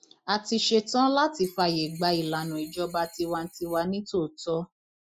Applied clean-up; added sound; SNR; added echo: classical method Wiener filter.